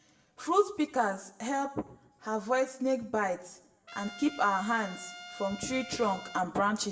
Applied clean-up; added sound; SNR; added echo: none; Trumpet; 15 dB; reverberation time 0.6 s.